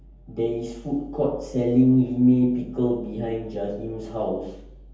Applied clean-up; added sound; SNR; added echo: none; none; none; reverberation time 0.7 s.